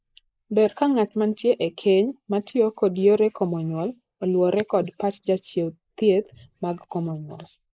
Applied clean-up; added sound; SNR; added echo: neural mask model Resemble Enhance denoiser.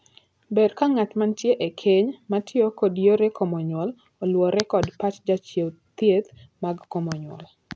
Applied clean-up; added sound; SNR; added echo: none; none; none; none.